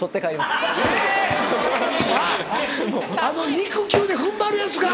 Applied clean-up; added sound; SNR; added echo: none; Walk, footsteps; 11 dB; none.